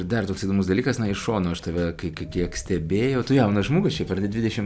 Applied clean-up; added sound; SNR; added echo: none; Bird; 18 dB; none.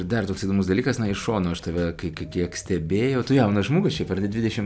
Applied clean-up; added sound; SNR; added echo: none; none; none; none.